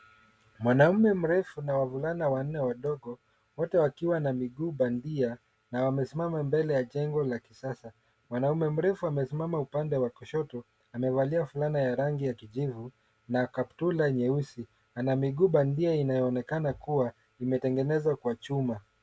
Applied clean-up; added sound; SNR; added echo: none; none; none; none.